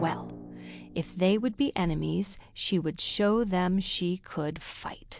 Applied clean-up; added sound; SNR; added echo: none; Drum; 18 dB; none.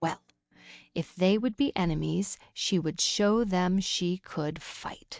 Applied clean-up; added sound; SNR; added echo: neural mask model RNNoise.